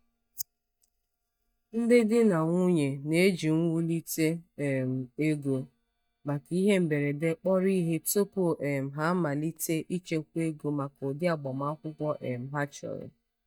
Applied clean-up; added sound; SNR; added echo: neural mask model DeepFilterNet 3.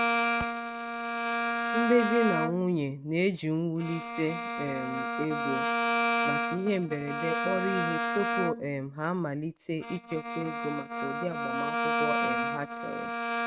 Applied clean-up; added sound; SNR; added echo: neural mask model RNNoise.